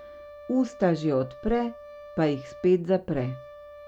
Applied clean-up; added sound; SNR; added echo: none; Brass instrument; 18 dB; none.